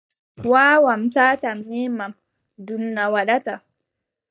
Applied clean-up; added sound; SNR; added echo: neural mask model DeepFilterNet 3.